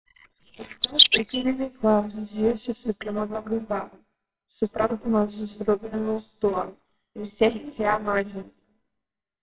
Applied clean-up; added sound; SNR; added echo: neural separator model SepFormer WHAMR!.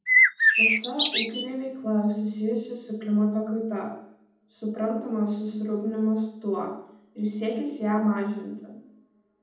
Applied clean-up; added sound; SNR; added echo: none; Bird; -5 dB; reverberation time 0.8 s.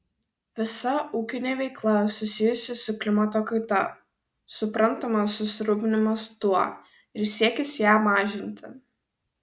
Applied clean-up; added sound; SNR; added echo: none; none; none; none.